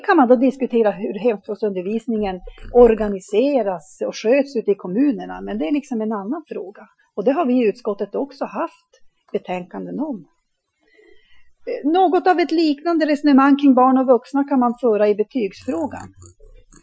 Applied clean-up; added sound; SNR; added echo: classical method Wiener filter.